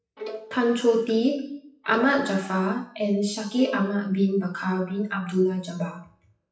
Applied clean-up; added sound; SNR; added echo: classical method WPE with log-MMSE.